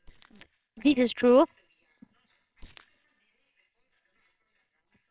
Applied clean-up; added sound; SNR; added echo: neural separator model SepFormer WHAMR!.